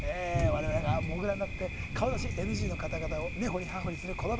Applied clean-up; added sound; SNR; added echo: none; Thunder; 0 dB; none.